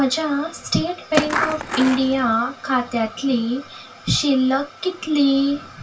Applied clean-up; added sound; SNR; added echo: none; Skateboard; 3 dB; reverberation time 0.2 s.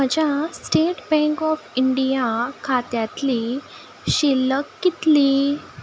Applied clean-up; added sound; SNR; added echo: none; none; none; none.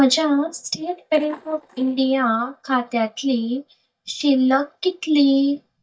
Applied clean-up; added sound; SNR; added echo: neural mask model DeepFilterNet 3.